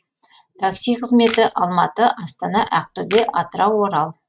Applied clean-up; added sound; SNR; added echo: neural mask model RNNoise.